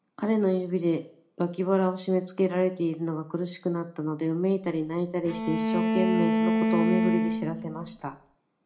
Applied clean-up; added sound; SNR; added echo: none; Bowed string instrument; -1 dB; reverberation time 0.4 s.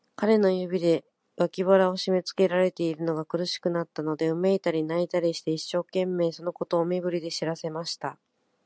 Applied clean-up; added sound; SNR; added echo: none; none; none; none.